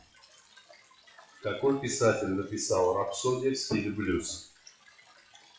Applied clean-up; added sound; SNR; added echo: classical method WPE with log-MMSE.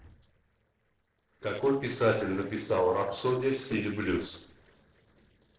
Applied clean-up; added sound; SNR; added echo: neural separator model SepFormer DNS4.